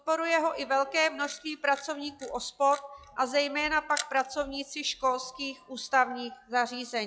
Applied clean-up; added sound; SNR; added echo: classical method log-MMSE.